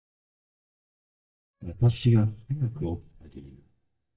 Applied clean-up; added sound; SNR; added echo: neural mask model DeepFilterNet 3.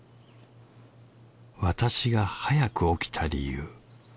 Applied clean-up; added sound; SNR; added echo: none; none; none; none.